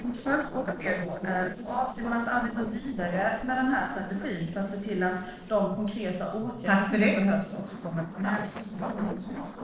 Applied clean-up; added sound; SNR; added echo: neural separator model SepFormer DNS4.